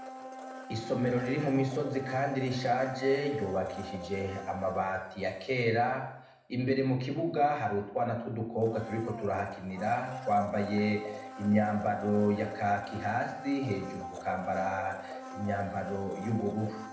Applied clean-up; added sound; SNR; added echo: none; Domestic sounds, home sounds; 13 dB; reverberation time 0.7 s.